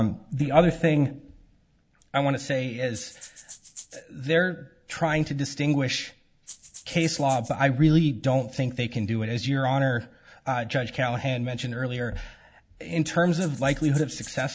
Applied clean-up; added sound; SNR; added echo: none; Rattle (instrument); 19 dB; none.